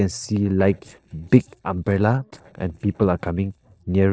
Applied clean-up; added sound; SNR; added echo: neural separator model SepFormer DNS4.